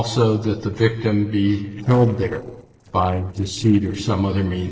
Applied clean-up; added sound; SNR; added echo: neural separator model SepFormer DNS4.